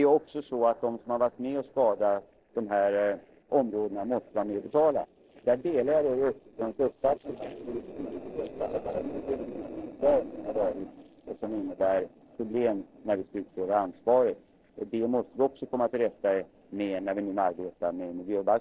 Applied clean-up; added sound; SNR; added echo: neural separator model SepFormer DNS4.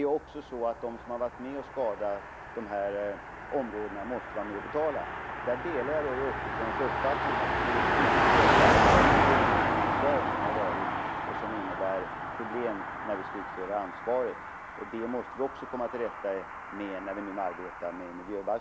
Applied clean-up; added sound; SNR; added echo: none; Car passing by; -5 dB; none.